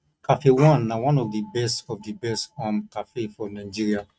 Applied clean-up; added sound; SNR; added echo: neural mask model RNNoise.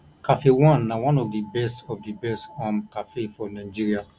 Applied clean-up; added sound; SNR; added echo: none; none; none; none.